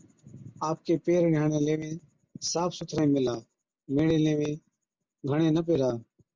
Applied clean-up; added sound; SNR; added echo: none; none; none; none.